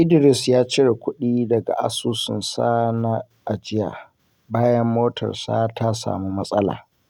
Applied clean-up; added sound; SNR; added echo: none; none; none; none.